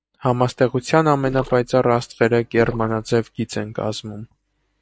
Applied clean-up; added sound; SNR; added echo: neural mask model DeepFilterNet 3.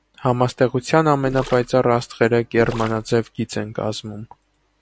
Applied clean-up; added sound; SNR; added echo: none; Gurgling; 16 dB; none.